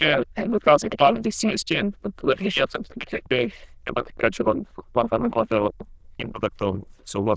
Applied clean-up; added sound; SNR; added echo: neural diffusion model UNIVERSE++.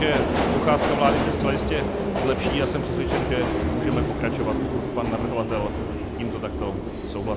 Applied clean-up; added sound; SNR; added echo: none; Subway, metro, underground; -3 dB; none.